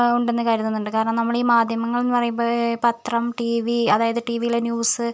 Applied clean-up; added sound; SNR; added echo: none; none; none; none.